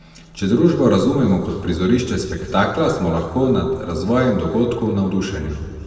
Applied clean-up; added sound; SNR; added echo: none; none; none; reverberation time 2.1 s.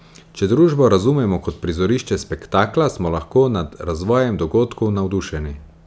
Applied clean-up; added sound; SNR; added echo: none; none; none; none.